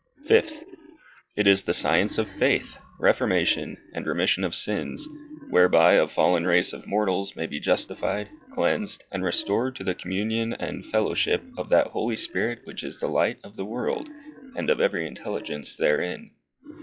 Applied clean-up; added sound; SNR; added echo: classical method log-MMSE.